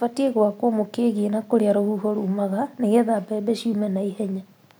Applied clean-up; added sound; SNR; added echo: none; none; none; none.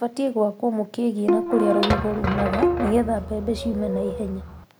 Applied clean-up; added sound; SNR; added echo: none; Bowed string instrument + Squeak / Thump, thud; 1 dB; none.